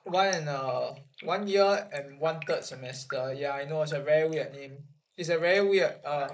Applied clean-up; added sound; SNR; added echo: neural mask model Resemble Enhance denoiser.